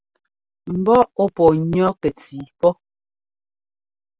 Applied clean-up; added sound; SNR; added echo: none; none; none; none.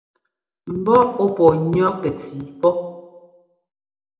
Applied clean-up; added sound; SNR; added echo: none; none; none; reverberation time 0.6 s.